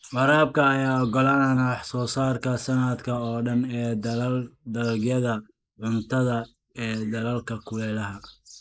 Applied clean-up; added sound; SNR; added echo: neural mask model Resemble Enhance denoiser.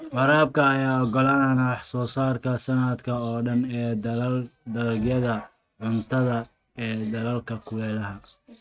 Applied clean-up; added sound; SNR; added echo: neural mask model RNNoise.